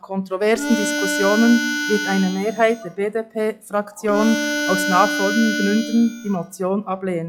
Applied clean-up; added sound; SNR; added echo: classical method log-MMSE.